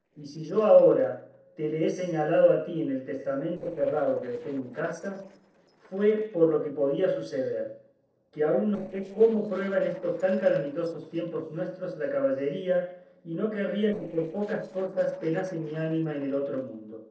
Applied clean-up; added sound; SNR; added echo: neural separator model SepFormer DNS4.